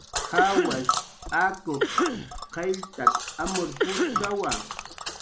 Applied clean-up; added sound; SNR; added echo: none; Tick + Cough; -1 dB; none.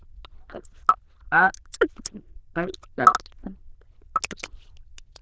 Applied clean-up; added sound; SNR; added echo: neural diffusion model UNIVERSE++.